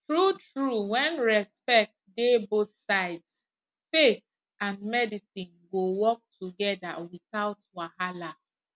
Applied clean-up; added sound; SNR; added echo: none; none; none; none.